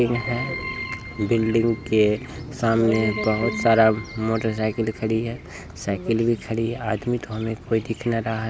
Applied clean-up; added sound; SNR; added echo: none; Keyboard (musical); 13 dB; none.